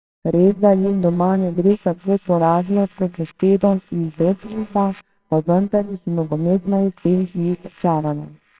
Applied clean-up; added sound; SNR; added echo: neural separator model SepFormer WHAMR!.